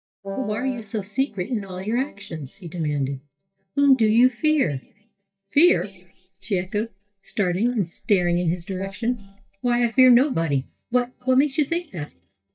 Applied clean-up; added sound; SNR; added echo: neural mask model DeepFilterNet 3.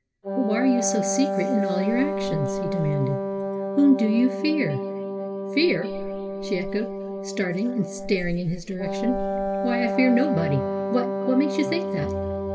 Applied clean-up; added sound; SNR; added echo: none; Wind instrument, woodwind instrument; 3 dB; reverberation time 2.3 s.